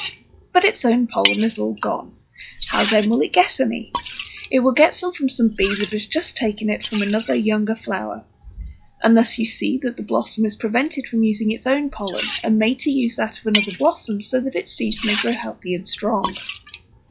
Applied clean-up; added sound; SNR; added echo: classical method log-MMSE.